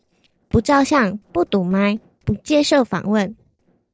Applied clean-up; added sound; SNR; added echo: neural separator model SepFormer DNS4.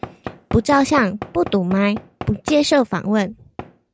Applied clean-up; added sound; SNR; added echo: none; Knock / Wood; 15 dB; none.